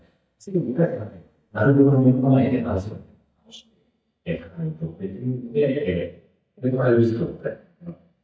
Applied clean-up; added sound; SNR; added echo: neural mask model DeepFilterNet 3.